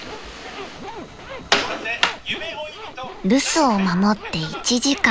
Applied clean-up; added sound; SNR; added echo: none; Zipper (clothing); 15 dB; none.